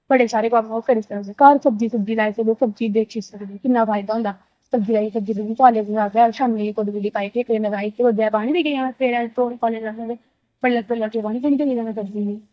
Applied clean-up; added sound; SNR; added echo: neural mask model DeepFilterNet 3.